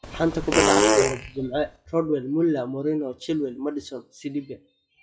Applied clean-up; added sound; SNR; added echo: classical method WPE with log-MMSE.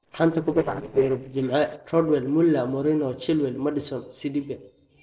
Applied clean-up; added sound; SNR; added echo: neural separator model SepFormer DNS4.